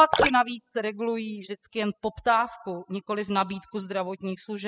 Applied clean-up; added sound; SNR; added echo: classical method spectral subtraction.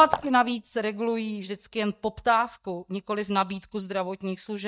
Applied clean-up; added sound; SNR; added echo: neural mask model DeepFilterNet 3.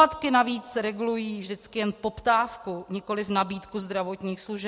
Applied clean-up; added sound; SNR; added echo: none; none; none; none.